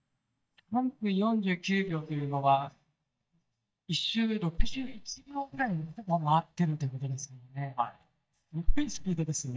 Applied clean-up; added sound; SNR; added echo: neural mask model DeepFilterNet 3.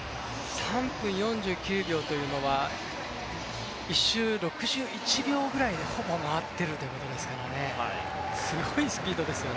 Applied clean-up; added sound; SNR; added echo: none; none; none; none.